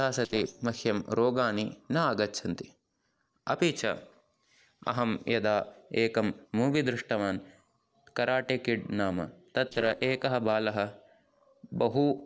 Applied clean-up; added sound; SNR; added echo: neural separator model SepFormer DNS4.